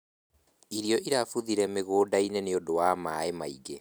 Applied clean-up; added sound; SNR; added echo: none; none; none; none.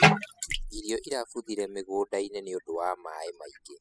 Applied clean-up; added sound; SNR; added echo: classical method spectral subtraction.